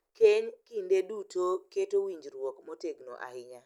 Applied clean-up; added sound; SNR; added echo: none; none; none; none.